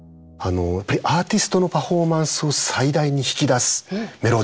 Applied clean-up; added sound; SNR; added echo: none; none; none; none.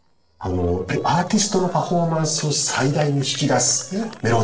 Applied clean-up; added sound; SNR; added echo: neural separator model SepFormer DNS4.